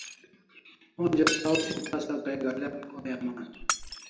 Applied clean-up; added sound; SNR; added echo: none; Shatter; 6 dB; reverberation time 0.8 s.